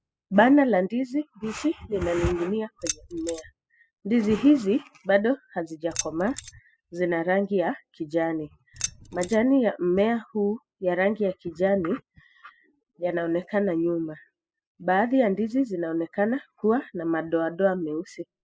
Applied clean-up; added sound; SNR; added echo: classical method spectral subtraction.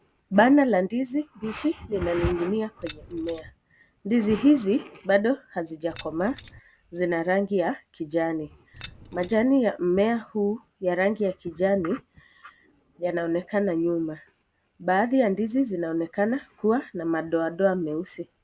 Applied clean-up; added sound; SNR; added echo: none; Keys jangling; 10 dB; none.